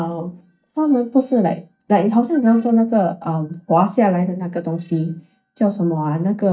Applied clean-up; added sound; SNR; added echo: neural mask model DeepFilterNet 3.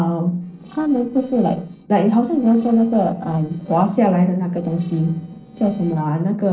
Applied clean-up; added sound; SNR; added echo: neural separator model SepFormer DNS4.